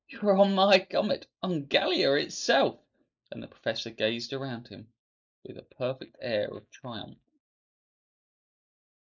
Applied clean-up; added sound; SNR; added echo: neural mask model Resemble Enhance denoiser.